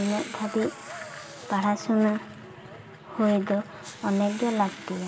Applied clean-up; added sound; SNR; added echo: none; Writing; 18 dB; reverberation time 1.0 s.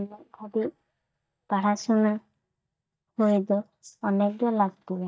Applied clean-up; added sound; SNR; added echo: neural mask model DeepFilterNet 3.